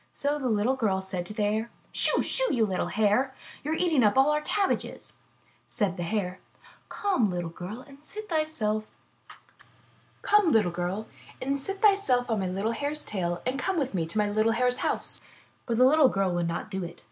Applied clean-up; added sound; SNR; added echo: none; none; none; none.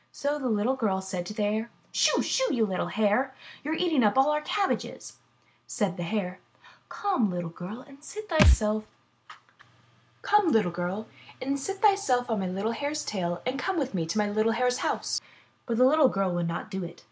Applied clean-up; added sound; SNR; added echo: none; Thump, thud; -2 dB; none.